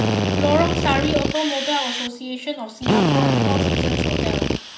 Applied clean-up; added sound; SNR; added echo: none; Drill; -4 dB; none.